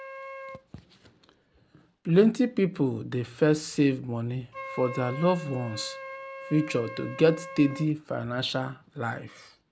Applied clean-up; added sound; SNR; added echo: none; Wind instrument, woodwind instrument; 16 dB; none.